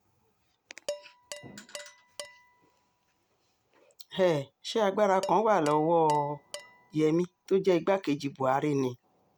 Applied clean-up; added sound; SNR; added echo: none; Dishes, pots, and pans; 17 dB; none.